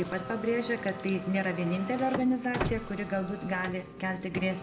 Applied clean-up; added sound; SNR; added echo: none; Car; 8 dB; reverberation time 0.6 s.